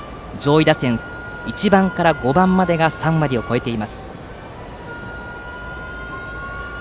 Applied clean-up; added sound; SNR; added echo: none; Wind instrument, woodwind instrument; 16 dB; none.